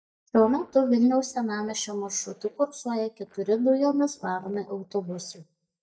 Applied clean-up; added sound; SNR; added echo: neural mask model DeepFilterNet 3.